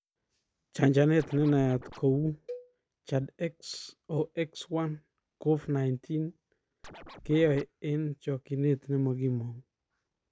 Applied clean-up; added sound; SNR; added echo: none; Scratching (performance technique) + Cowbell; 18 dB; none.